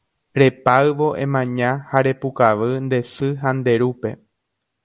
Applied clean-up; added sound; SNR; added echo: none; none; none; none.